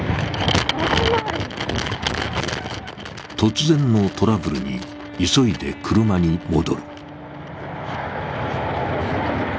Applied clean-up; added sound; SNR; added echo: none; Wind instrument, woodwind instrument; 19 dB; none.